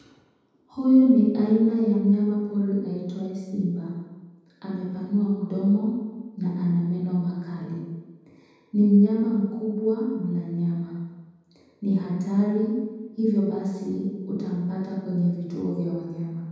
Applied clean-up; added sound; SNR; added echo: none; none; none; reverberation time 1.2 s.